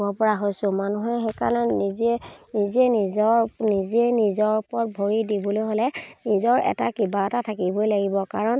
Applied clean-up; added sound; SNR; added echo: none; none; none; none.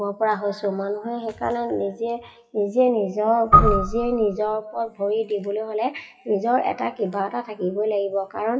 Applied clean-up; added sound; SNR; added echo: classical method WPE with log-MMSE.